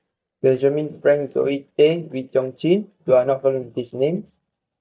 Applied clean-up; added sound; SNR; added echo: neural mask model DeepFilterNet 3.